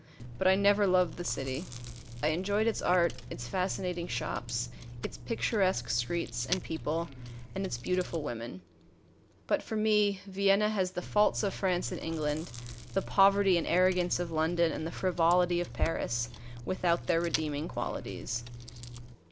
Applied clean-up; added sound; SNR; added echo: none; Chewing, mastication; 12 dB; none.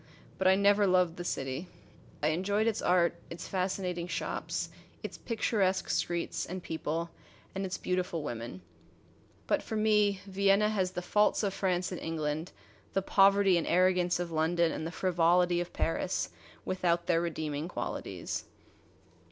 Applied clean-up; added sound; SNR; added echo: none; none; none; none.